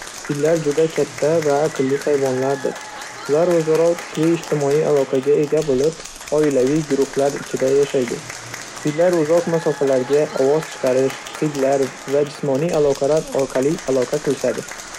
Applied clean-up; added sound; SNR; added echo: none; Applause / Crowd; 14 dB; none.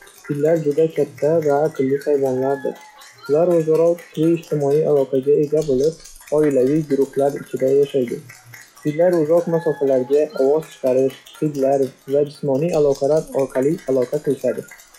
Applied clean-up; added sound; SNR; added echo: classical method log-MMSE.